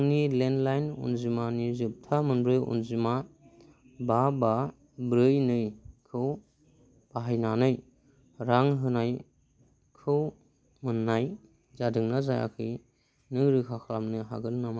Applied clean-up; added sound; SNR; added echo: none; none; none; none.